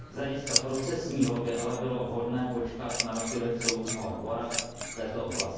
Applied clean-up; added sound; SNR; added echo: none; Scissors; 4 dB; reverberation time 1.3 s.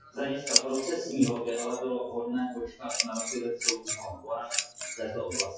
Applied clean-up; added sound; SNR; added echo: classical method WPE with log-MMSE.